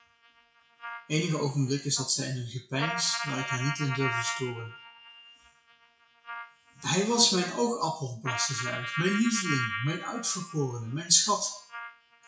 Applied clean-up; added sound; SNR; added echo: classical method WPE with log-MMSE.